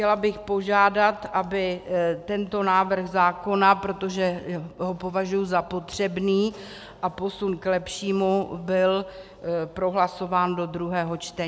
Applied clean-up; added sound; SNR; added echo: none; none; none; none.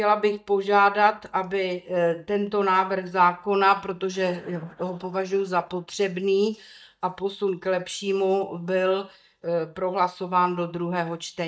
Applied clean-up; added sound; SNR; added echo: neural mask model DeepFilterNet 3.